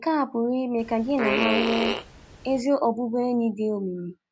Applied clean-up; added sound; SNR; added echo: none; Fart; 3 dB; none.